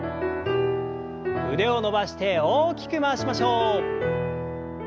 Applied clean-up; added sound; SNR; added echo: none; none; none; none.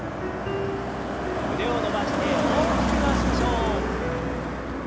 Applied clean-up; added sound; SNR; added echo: none; Car passing by; -4 dB; none.